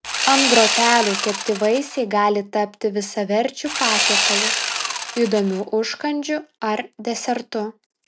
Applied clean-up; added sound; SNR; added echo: none; Sawing; 0 dB; none.